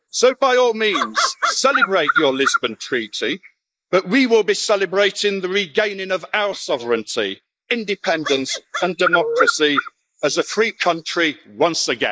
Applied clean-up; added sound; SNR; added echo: neural mask model Resemble Enhance denoiser.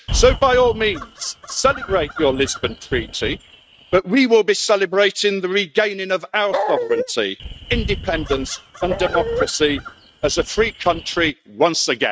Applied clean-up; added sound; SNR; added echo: neural mask model RNNoise.